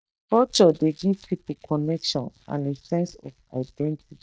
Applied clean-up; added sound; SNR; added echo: neural mask model DeepFilterNet 3.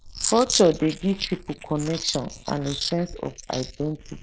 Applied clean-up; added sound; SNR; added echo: neural mask model Resemble Enhance denoiser.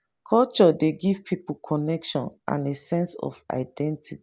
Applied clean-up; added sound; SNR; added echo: none; none; none; none.